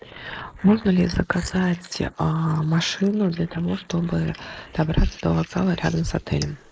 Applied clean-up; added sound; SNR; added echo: neural mask model Resemble Enhance denoiser.